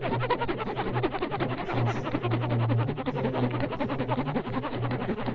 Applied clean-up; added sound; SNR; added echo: none; Zipper (clothing); -1 dB; reverberation time 0.6 s.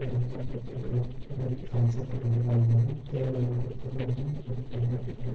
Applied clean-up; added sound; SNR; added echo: neural separator model SepFormer DNS4.